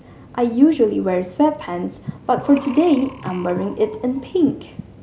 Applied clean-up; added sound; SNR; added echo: none; Breathing; 16 dB; none.